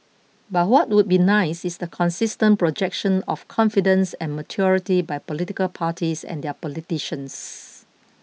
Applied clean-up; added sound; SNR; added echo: none; none; none; none.